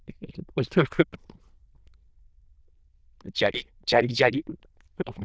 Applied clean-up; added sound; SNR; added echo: neural diffusion model UNIVERSE++.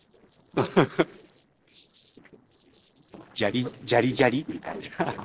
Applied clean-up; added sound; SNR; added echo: neural separator model SepFormer DNS4.